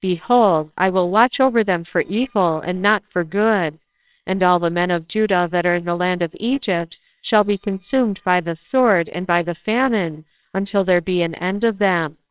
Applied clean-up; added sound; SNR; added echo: neural separator model SepFormer WHAMR!.